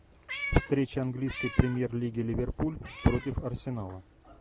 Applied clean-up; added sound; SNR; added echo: none; Meow; 13 dB; none.